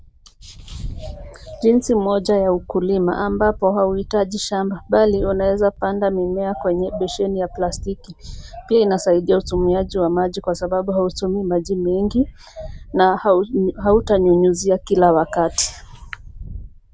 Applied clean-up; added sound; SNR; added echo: none; Wind; 16 dB; none.